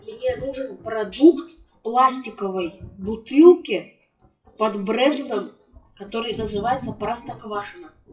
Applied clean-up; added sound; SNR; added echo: classical method WPE with log-MMSE.